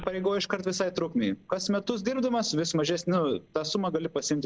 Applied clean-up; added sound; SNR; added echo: neural separator model SepFormer DNS4.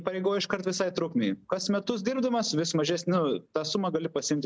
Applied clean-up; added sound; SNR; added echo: none; none; none; none.